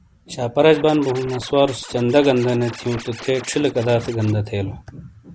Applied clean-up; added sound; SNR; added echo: none; Scratching (performance technique); 17 dB; none.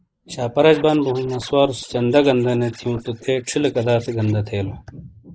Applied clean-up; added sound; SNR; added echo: neural mask model Resemble Enhance denoiser.